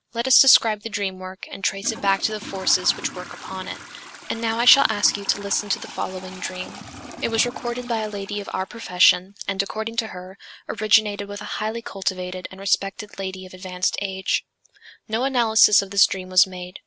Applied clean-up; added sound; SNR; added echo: none; Trickle, dribble / Toilet flush; 17 dB; none.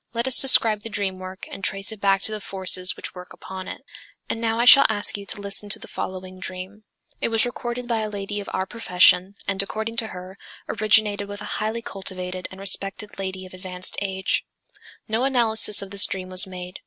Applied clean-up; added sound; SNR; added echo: none; none; none; none.